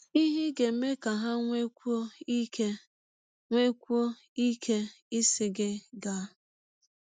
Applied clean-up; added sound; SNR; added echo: none; none; none; none.